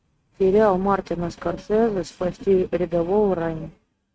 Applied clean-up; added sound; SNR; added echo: neural mask model RNNoise.